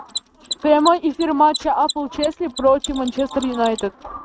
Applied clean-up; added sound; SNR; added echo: neural mask model RNNoise.